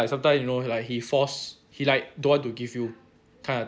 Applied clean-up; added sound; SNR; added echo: none; none; none; none.